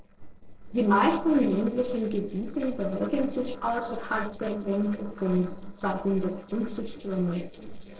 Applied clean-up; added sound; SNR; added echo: neural separator model SepFormer DNS4.